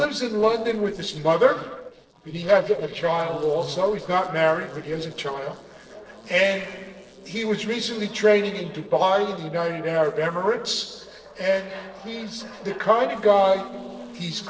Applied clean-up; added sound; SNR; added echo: neural separator model SepFormer DNS4.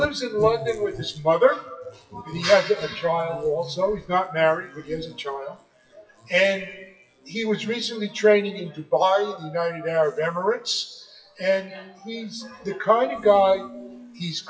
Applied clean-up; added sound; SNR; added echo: classical method WPE with log-MMSE.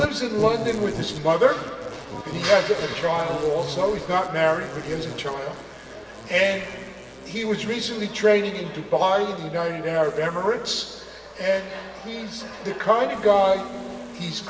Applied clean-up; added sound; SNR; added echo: none; Insect; 15 dB; reverberation time 2.3 s.